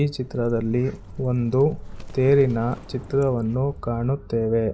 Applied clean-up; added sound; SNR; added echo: none; Livestock, farm animals, working animals; 17 dB; none.